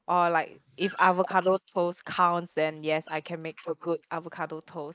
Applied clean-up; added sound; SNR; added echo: neural mask model Resemble Enhance denoiser.